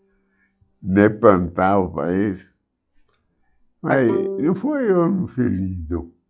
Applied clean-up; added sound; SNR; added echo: classical method log-MMSE.